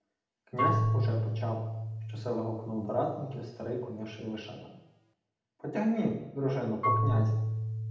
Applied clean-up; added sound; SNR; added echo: none; Marimba, xylophone / Wood; -2 dB; reverberation time 0.8 s.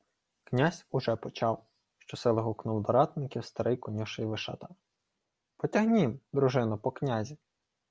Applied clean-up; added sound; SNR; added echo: none; none; none; none.